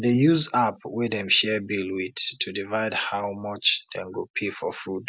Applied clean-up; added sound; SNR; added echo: none; none; none; none.